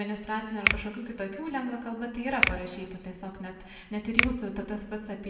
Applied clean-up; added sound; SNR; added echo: none; Finger snapping; -1 dB; reverberation time 1.1 s.